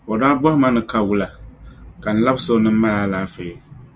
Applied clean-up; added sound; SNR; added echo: none; none; none; none.